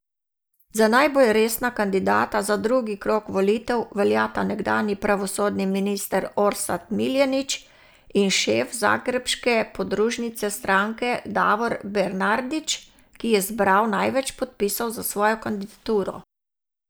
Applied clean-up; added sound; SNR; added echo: neural mask model Resemble Enhance denoiser.